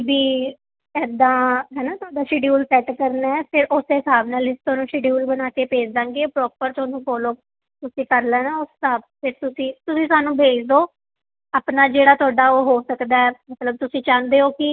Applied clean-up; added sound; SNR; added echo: none; none; none; none.